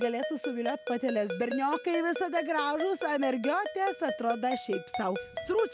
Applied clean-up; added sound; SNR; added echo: none; Ringtone; 8 dB; none.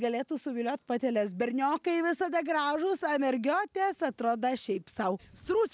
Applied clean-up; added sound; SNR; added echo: none; none; none; none.